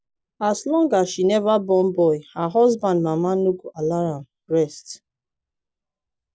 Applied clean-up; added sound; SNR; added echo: none; none; none; none.